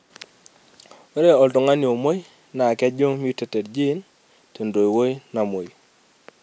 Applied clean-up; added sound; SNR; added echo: none; none; none; none.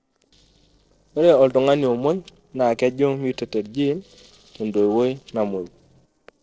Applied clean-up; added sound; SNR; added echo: neural separator model SepFormer DNS4.